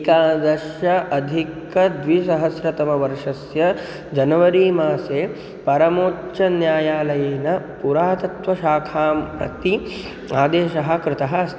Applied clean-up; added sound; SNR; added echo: none; none; none; none.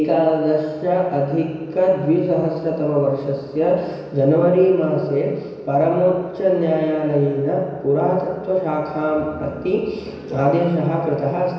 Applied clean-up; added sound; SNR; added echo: none; none; none; reverberation time 1.0 s.